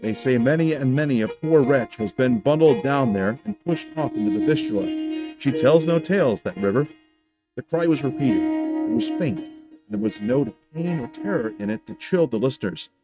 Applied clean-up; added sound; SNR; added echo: neural mask model RNNoise.